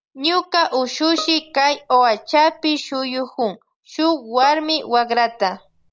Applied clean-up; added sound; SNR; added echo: none; Bowed string instrument; 18 dB; none.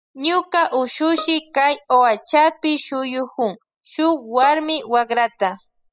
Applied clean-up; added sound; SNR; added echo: classical method spectral subtraction.